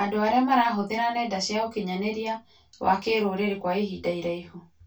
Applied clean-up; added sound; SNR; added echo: none; none; none; reverberation time 0.1 s.